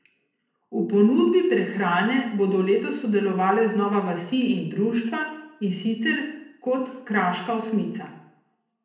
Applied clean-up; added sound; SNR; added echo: none; none; none; reverberation time 0.7 s.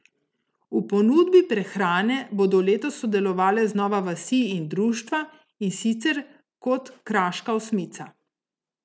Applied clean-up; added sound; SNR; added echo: none; none; none; none.